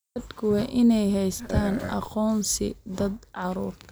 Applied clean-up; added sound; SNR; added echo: none; Burping, eructation; 9 dB; none.